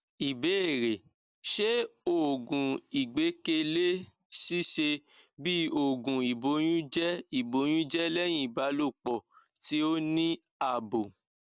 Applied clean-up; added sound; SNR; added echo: none; none; none; none.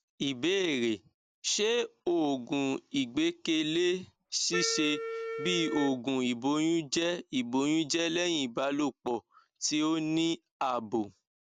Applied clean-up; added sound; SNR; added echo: none; Wind instrument, woodwind instrument; 7 dB; none.